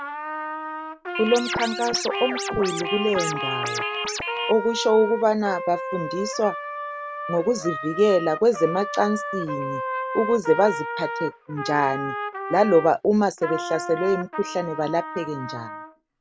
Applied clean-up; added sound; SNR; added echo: none; Scratching (performance technique) + Trumpet; 6 dB; none.